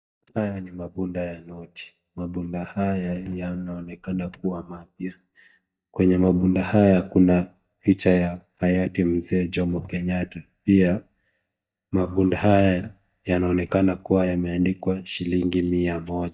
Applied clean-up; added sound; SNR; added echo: neural mask model DeepFilterNet 3.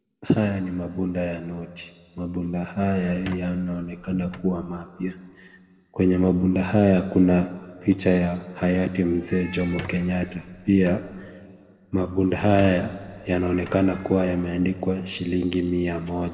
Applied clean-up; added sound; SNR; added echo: none; Squeak; 19 dB; reverberation time 1.4 s.